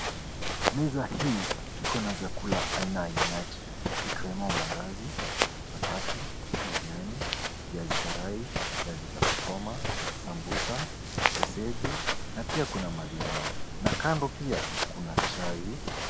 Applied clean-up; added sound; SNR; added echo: none; Walk, footsteps; -4 dB; none.